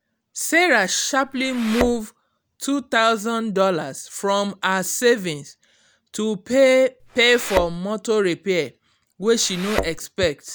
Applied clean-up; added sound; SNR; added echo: none; Thump, thud; 7 dB; none.